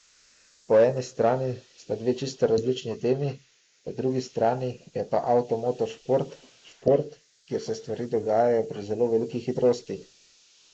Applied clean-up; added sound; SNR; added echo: neural mask model Resemble Enhance denoiser.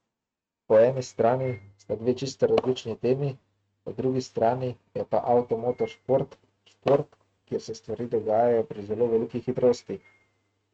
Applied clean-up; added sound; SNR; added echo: neural mask model RNNoise.